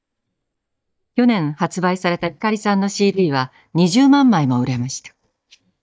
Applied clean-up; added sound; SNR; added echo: neural mask model DeepFilterNet 3.